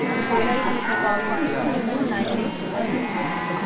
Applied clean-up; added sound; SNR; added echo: none; Chatter / Chirp, tweet / Livestock, farm animals, working animals; -4 dB; reverberation time 0.2 s.